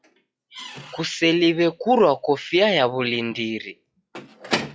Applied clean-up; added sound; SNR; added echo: classical method log-MMSE.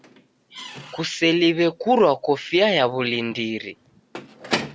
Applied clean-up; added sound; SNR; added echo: none; Squeak / Slam / Wood; 14 dB; none.